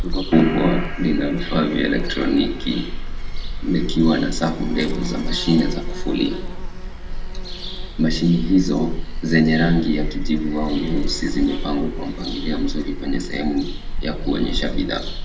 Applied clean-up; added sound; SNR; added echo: none; Bird vocalization, bird call, bird song; 3 dB; reverberation time 0.6 s.